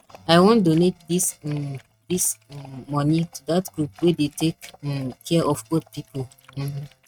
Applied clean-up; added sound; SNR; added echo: neural mask model RNNoise.